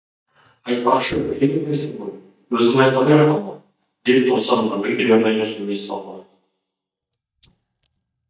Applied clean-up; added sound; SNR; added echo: neural mask model DeepFilterNet 3.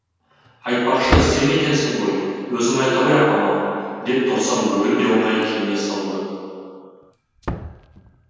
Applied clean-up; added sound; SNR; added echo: none; Slam; 10 dB; reverberation time 2.1 s.